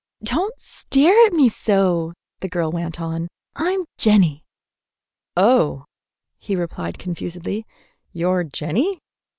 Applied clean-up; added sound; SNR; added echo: none; none; none; none.